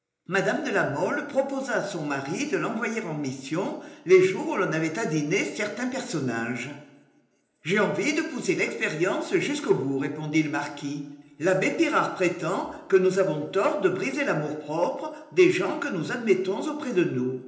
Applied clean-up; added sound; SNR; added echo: none; none; none; reverberation time 1.0 s.